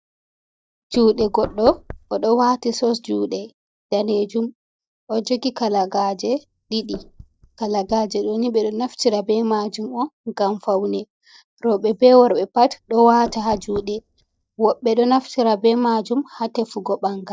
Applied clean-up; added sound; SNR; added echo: neural mask model DeepFilterNet 3.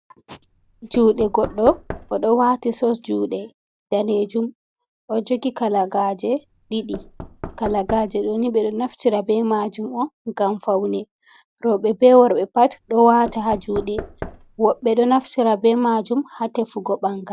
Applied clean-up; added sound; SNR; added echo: none; Knock / Wood; 16 dB; none.